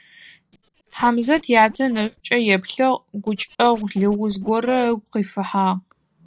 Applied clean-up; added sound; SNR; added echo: neural separator model SepFormer DNS4.